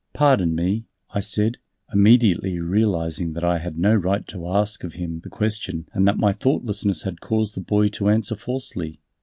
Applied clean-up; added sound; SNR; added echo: none; none; none; none.